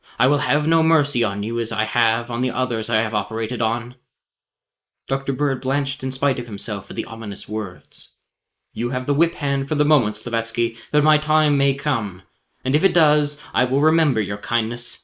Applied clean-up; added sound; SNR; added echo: neural mask model Resemble Enhance denoiser.